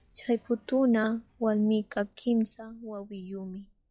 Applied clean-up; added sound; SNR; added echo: classical method log-MMSE.